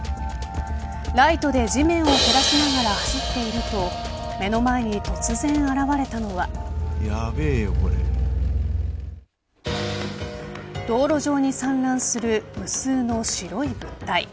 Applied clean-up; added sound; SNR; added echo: none; Crash cymbal; 2 dB; none.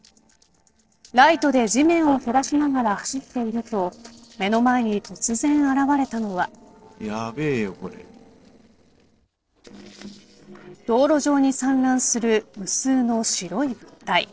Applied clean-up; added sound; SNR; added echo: neural separator model SepFormer DNS4.